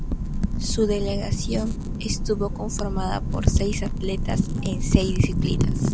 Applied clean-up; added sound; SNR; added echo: none; Wind / Fire; -2 dB; none.